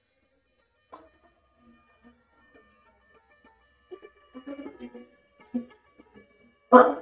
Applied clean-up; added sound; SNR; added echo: neural mask model DeepFilterNet 3.